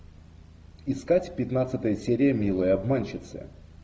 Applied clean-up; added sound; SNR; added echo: none; none; none; none.